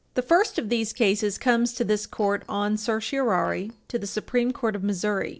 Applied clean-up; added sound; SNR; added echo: neural separator model SepFormer DNS4.